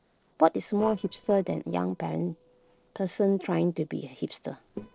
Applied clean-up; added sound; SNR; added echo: neural separator model SepFormer DNS4.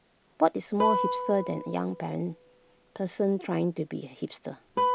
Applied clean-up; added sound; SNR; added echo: none; Guitar; 3 dB; none.